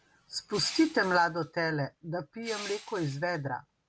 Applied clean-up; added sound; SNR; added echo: none; Crushing; 16 dB; none.